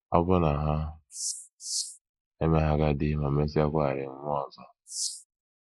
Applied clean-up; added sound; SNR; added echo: neural mask model Resemble Enhance denoiser.